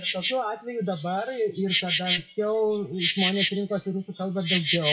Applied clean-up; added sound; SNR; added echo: classical method WPE with log-MMSE.